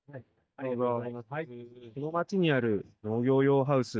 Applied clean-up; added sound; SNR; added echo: neural mask model DeepFilterNet 3.